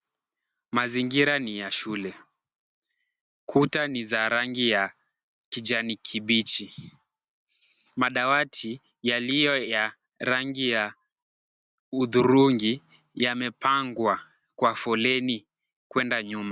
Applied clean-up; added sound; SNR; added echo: none; none; none; none.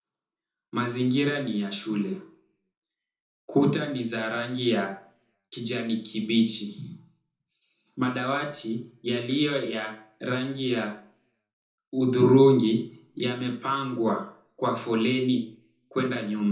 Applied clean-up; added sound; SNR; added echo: none; none; none; reverberation time 0.5 s.